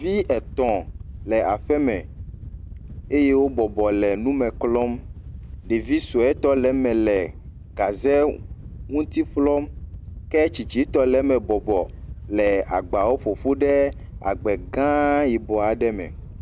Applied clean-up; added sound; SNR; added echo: none; Wind / Boat, Water vehicle; 14 dB; none.